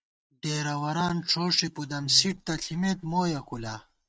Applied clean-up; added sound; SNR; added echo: neural mask model RNNoise.